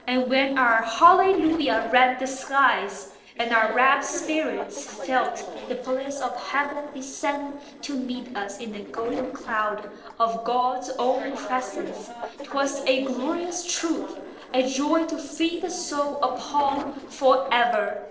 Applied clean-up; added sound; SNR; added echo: neural separator model SepFormer DNS4.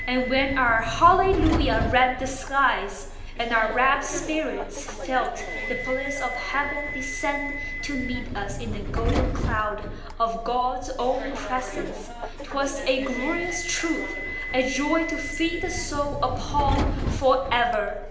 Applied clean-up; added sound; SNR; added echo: none; Subway, metro, underground; 4 dB; reverberation time 0.8 s.